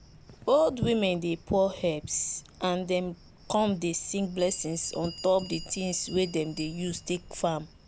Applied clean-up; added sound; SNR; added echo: none; Cricket + Bell; 19 dB; none.